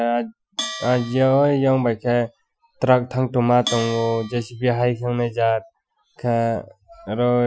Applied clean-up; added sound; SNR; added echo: classical method Wiener filter.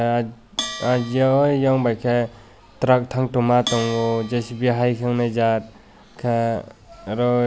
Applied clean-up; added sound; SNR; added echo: none; Bell; 16 dB; none.